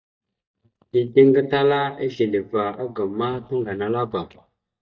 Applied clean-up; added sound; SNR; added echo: neural mask model DeepFilterNet 3.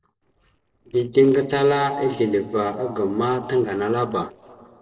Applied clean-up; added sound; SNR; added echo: neural separator model SepFormer DNS4.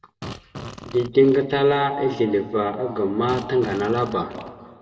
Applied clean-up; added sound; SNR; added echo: none; Fart; 15 dB; reverberation time 1.8 s.